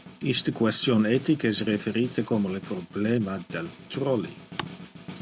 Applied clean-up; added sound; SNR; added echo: none; Snare drum; 15 dB; none.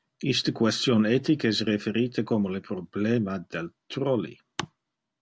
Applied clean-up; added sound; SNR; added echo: none; none; none; none.